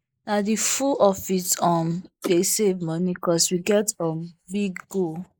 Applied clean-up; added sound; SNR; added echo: neural mask model Resemble Enhance denoiser.